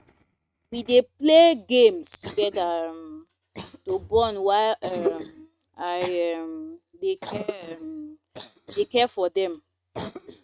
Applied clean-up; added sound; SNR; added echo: neural mask model RNNoise.